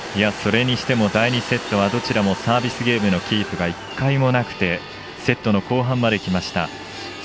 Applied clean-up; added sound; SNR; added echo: none; Domestic sounds, home sounds; 15 dB; none.